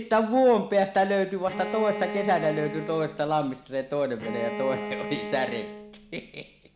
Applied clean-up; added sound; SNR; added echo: none; Bowed string instrument; 10 dB; none.